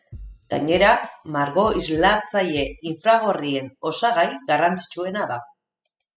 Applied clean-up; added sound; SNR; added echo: classical method spectral subtraction.